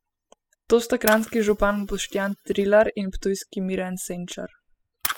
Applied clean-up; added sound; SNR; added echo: classical method spectral subtraction.